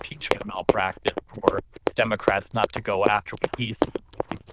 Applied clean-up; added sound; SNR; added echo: neural diffusion model UNIVERSE++.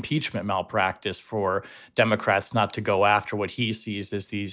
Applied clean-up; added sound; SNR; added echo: none; none; none; none.